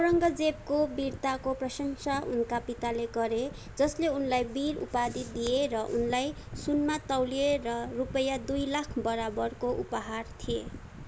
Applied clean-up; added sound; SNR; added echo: none; none; none; none.